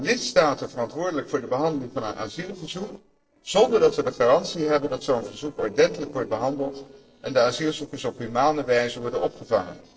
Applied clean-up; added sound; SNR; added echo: neural separator model SepFormer DNS4.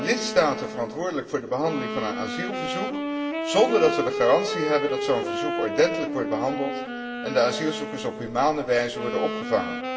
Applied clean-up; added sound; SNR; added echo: none; Wind instrument, woodwind instrument; 5 dB; reverberation time 1.5 s.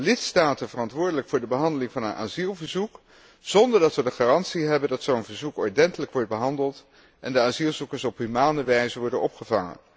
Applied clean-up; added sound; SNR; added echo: none; none; none; none.